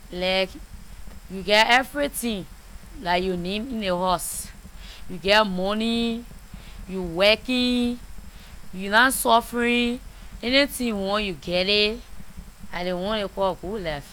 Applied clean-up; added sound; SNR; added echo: none; Fire; 15 dB; none.